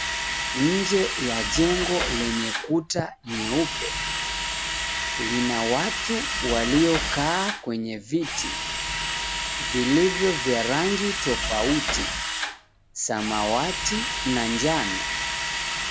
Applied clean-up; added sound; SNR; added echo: none; Drill; 2 dB; none.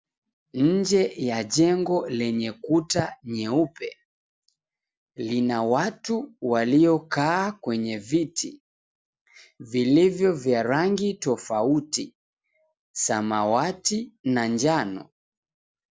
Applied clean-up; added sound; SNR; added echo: none; none; none; none.